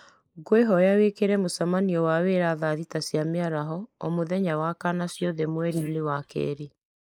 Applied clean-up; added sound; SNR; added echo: neural mask model Resemble Enhance denoiser.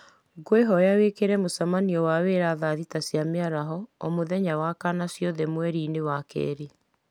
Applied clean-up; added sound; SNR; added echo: none; none; none; none.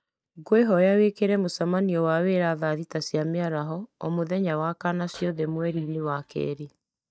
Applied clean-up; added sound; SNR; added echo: neural mask model DeepFilterNet 3.